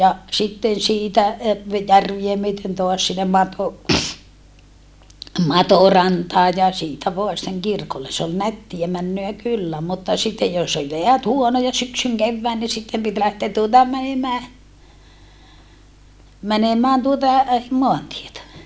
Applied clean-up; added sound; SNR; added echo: none; none; none; none.